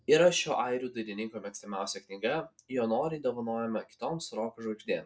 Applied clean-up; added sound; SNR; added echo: none; none; none; none.